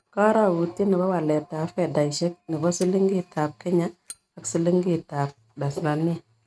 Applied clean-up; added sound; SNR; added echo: neural mask model RNNoise.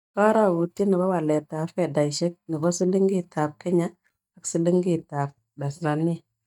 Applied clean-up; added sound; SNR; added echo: neural mask model DeepFilterNet 3.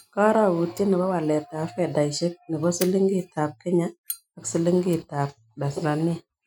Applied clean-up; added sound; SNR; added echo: classical method Wiener filter.